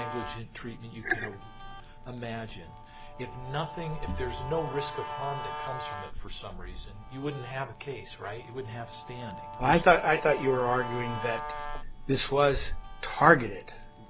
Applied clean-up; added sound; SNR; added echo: none; Guitar; 12 dB; none.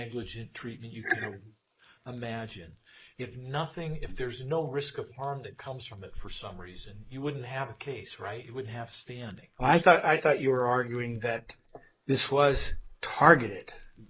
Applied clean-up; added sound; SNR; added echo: neural mask model Resemble Enhance denoiser.